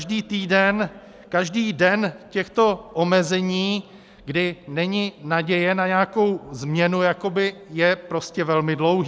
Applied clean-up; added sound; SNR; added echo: none; none; none; none.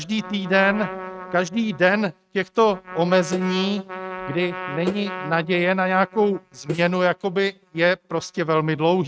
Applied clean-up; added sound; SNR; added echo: neural mask model RNNoise.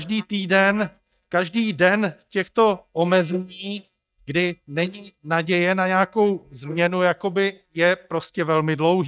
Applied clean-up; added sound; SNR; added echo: neural mask model DeepFilterNet 3.